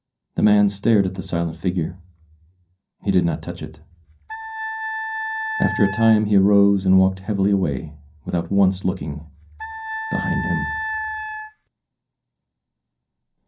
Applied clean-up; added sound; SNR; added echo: none; Wind instrument, woodwind instrument; 6 dB; reverberation time 0.3 s.